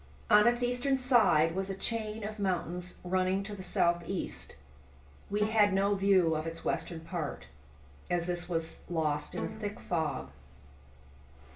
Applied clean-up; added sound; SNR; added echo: none; Bowed string instrument; 12 dB; reverberation time 0.3 s.